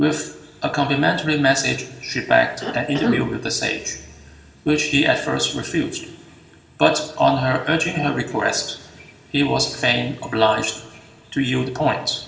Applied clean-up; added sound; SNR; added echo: none; Cough; 4 dB; reverberation time 2.1 s.